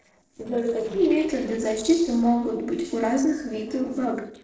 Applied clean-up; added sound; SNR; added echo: neural separator model SepFormer DNS4.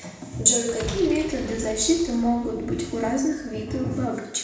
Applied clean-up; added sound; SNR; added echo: none; Boom; 15 dB; reverberation time 0.8 s.